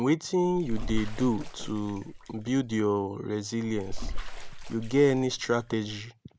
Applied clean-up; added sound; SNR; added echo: none; Bathtub (filling or washing) / Water / Splash, splatter; 5 dB; none.